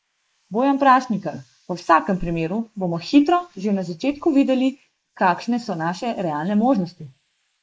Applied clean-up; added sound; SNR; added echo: neural mask model Resemble Enhance denoiser.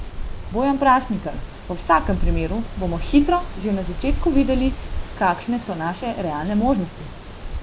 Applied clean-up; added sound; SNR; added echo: none; Wind; 5 dB; none.